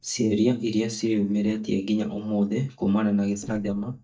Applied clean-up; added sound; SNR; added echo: neural mask model DeepFilterNet 3.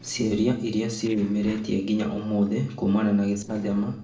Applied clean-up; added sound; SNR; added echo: neural separator model SepFormer DNS4.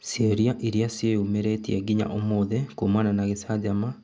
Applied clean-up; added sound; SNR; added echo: none; none; none; none.